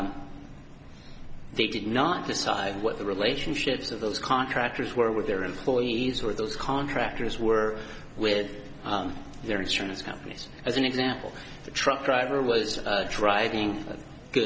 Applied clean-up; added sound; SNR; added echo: none; none; none; none.